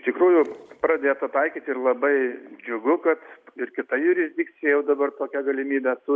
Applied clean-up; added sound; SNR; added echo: none; none; none; none.